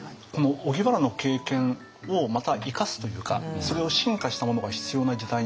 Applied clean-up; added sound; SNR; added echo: none; none; none; none.